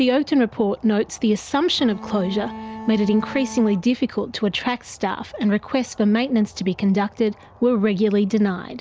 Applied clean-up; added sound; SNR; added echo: none; Bowed string instrument; 14 dB; none.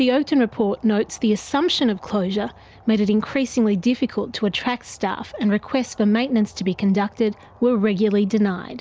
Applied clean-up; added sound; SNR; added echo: none; none; none; none.